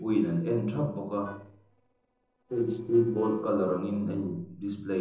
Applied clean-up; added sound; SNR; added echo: neural separator model SepFormer DNS4.